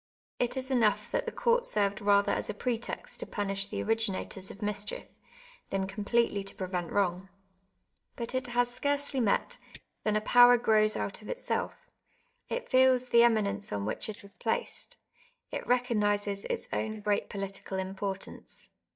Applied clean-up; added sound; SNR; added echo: neural mask model DeepFilterNet 3.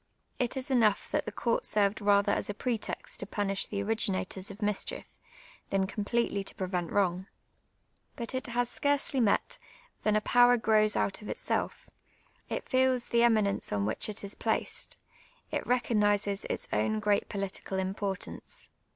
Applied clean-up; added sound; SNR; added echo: none; none; none; none.